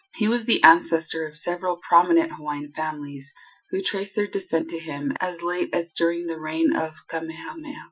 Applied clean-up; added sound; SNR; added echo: classical method Wiener filter.